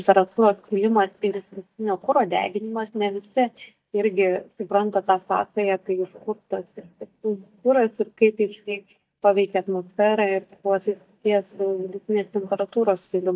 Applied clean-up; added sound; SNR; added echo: neural mask model DeepFilterNet 3.